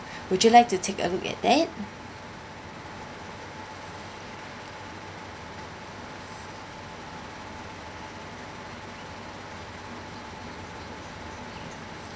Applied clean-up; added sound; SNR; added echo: none; none; none; none.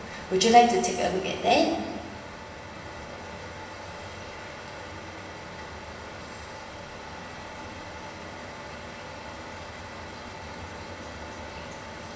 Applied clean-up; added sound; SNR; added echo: none; none; none; reverberation time 1.3 s.